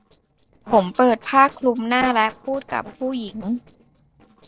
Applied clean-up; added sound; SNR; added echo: neural separator model SepFormer DNS4.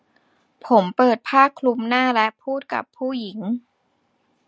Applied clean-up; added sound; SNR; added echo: none; none; none; none.